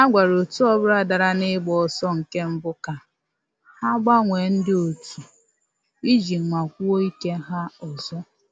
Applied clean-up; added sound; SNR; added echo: none; none; none; none.